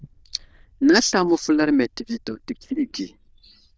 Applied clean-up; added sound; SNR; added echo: neural diffusion model UNIVERSE++.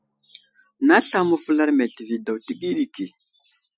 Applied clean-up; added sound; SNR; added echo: classical method Wiener filter.